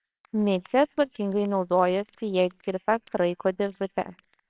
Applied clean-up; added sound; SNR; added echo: neural separator model SepFormer WHAMR!.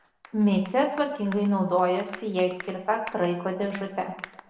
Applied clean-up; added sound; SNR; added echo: none; Applause; 19 dB; reverberation time 0.8 s.